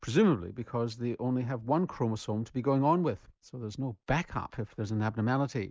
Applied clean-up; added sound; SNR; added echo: none; none; none; none.